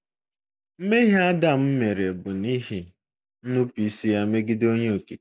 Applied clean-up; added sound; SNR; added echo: none; none; none; none.